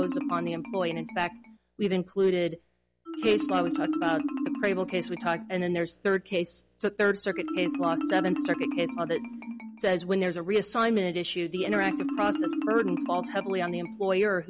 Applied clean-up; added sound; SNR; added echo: none; Marimba, xylophone; 5 dB; none.